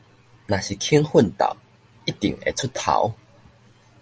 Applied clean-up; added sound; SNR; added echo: none; none; none; none.